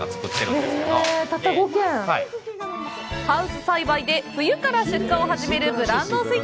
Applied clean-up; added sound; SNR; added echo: none; none; none; none.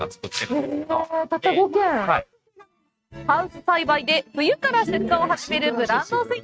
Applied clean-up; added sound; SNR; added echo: neural mask model RNNoise.